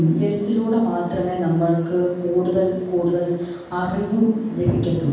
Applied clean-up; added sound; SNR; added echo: none; none; none; reverberation time 1.2 s.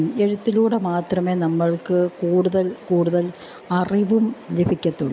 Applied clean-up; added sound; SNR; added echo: none; none; none; none.